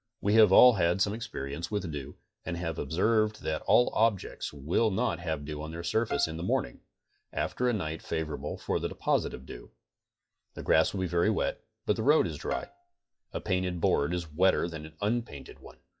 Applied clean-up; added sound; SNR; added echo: classical method log-MMSE.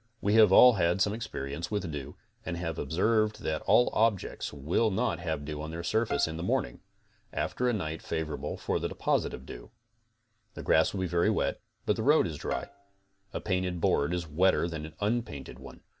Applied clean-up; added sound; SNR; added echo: none; Bowed string instrument; 18 dB; none.